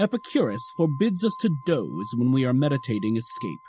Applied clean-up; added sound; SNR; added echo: none; Glass; 19 dB; none.